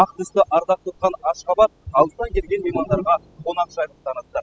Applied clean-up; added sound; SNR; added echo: classical method spectral subtraction.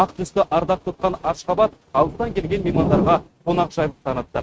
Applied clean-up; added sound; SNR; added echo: neural mask model RNNoise.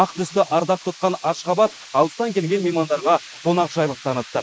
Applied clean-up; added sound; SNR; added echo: neural mask model Resemble Enhance denoiser.